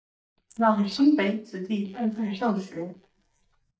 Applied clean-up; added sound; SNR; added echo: neural mask model DeepFilterNet 3.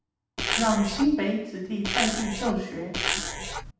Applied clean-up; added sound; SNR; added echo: none; Zipper (clothing); 1 dB; reverberation time 0.8 s.